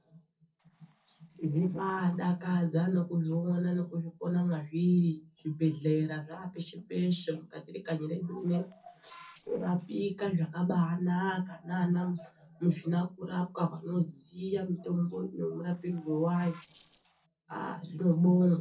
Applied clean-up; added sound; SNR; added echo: neural separator model SepFormer DNS4.